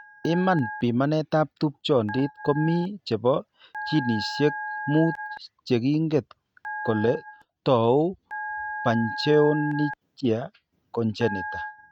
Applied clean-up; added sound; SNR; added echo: neural mask model RNNoise.